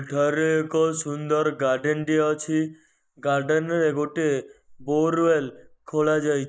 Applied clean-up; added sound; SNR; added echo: neural mask model Resemble Enhance denoiser.